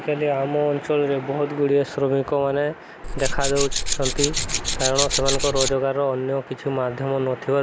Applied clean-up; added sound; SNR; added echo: none; Tools; 0 dB; none.